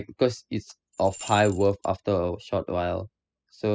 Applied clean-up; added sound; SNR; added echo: classical method spectral subtraction.